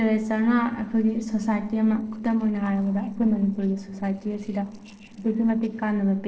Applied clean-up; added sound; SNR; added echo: neural separator model SepFormer DNS4.